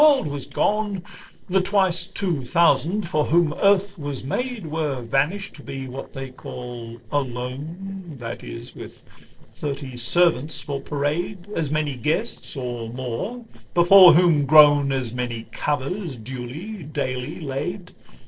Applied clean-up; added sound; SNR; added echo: neural separator model SepFormer DNS4.